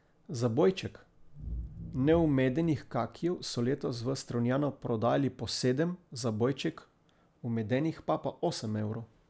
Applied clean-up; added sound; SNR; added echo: none; none; none; none.